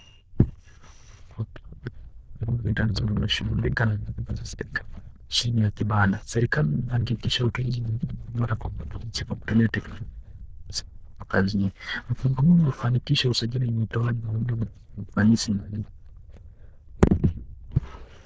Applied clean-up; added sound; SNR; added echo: neural diffusion model UNIVERSE++.